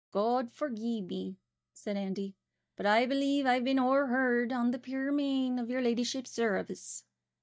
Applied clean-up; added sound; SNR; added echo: neural mask model DeepFilterNet 3.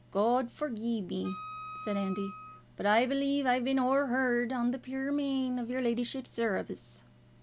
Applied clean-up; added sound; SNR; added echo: none; Wind instrument, woodwind instrument; 14 dB; none.